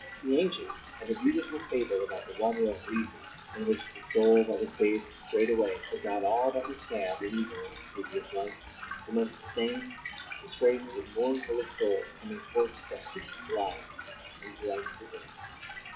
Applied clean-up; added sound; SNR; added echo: classical method WPE with log-MMSE.